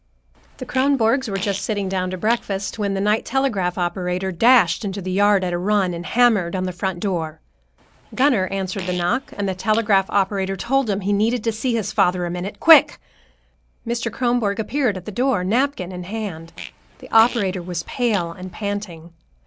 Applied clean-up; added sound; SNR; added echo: none; Fart; 16 dB; none.